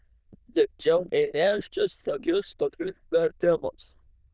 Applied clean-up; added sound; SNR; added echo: neural diffusion model UNIVERSE++.